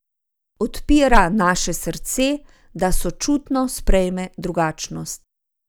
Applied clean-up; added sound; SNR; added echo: none; none; none; none.